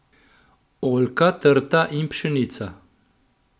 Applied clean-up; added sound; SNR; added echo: none; none; none; none.